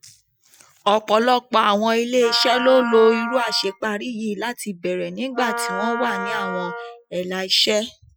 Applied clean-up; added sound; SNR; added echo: classical method Wiener filter.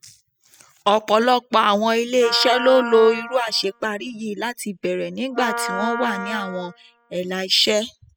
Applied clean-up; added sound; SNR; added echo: classical method spectral subtraction.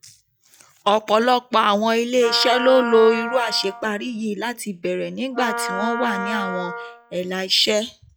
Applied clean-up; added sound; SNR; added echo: classical method log-MMSE.